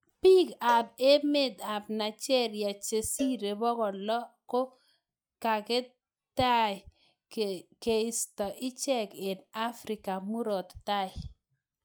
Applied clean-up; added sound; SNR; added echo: classical method log-MMSE.